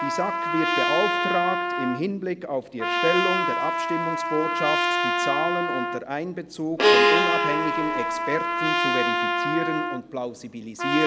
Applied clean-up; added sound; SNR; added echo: none; Bowed string instrument + Trumpet; -4 dB; none.